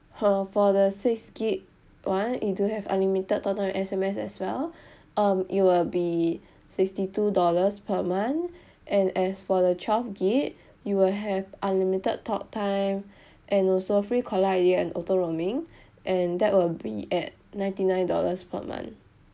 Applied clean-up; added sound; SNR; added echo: none; none; none; none.